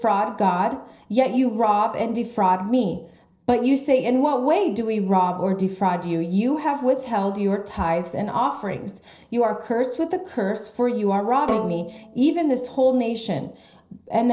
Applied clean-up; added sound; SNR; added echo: neural separator model SepFormer DNS4.